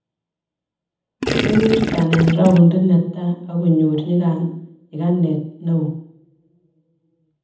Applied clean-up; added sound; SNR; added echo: none; Gurgling; 2 dB; reverberation time 0.8 s.